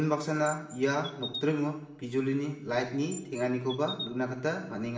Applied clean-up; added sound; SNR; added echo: none; Chirp, tweet; 13 dB; reverberation time 0.8 s.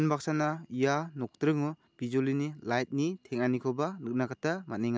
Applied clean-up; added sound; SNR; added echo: none; none; none; none.